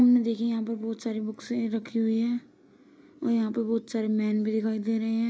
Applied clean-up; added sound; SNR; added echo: neural mask model Resemble Enhance denoiser.